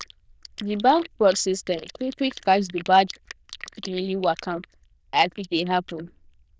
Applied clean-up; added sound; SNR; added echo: neural diffusion model UNIVERSE++.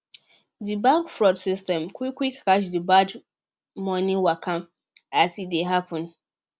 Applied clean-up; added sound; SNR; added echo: none; none; none; none.